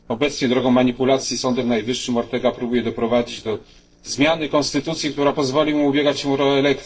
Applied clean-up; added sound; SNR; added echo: neural separator model SepFormer DNS4.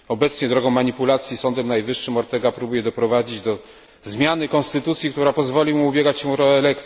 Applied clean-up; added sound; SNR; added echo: none; none; none; none.